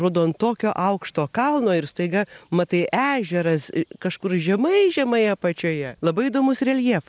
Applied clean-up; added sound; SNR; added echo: none; none; none; none.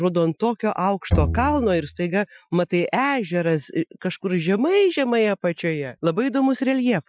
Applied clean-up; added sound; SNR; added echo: classical method Wiener filter.